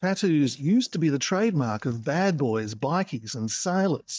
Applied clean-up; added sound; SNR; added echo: neural mask model DeepFilterNet 3.